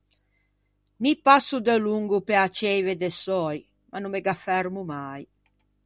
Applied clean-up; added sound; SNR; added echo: none; none; none; none.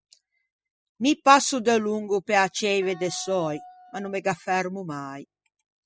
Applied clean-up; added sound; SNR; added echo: classical method spectral subtraction.